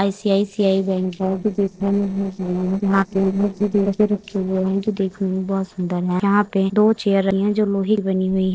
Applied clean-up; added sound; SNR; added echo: neural separator model SepFormer DNS4.